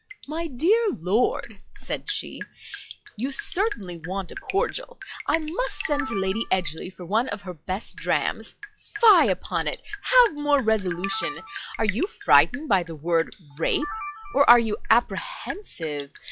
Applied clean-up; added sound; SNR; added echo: classical method log-MMSE.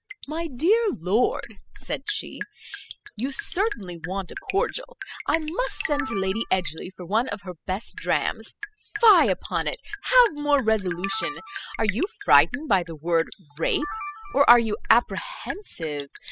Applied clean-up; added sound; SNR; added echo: classical method spectral subtraction.